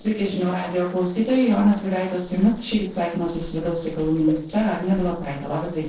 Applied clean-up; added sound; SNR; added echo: neural separator model SepFormer DNS4.